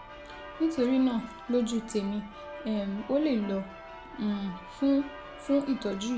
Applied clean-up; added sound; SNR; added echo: none; Church bell; 15 dB; reverberation time 0.4 s.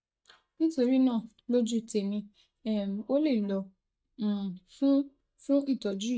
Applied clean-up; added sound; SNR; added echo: neural mask model DeepFilterNet 3.